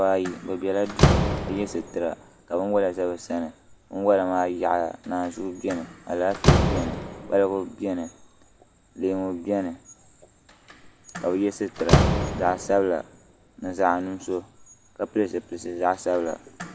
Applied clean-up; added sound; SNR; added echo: none; Slam; 2 dB; none.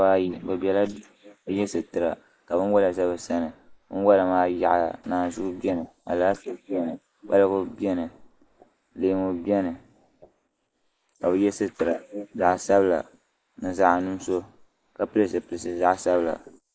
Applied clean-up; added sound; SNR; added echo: neural mask model Resemble Enhance denoiser.